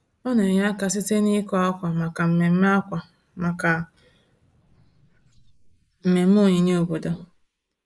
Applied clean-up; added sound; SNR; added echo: neural mask model Resemble Enhance denoiser.